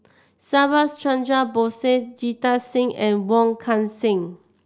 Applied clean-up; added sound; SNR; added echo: none; none; none; none.